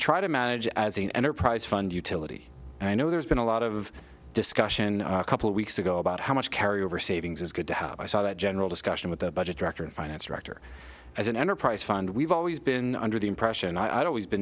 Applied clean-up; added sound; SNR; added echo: none; none; none; none.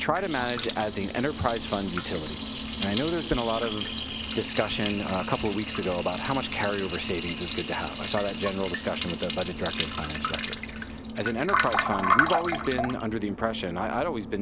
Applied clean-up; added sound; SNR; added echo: none; Liquid; 2 dB; none.